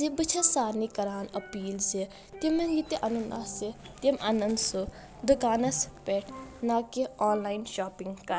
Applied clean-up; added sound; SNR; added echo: none; Percussion; 19 dB; none.